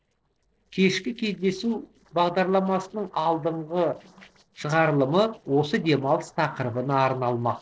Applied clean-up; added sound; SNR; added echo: neural separator model SepFormer DNS4.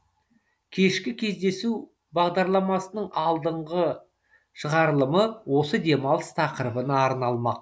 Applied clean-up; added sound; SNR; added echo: none; none; none; none.